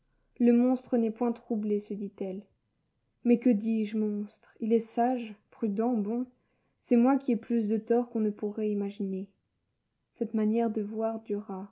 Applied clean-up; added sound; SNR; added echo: none; none; none; none.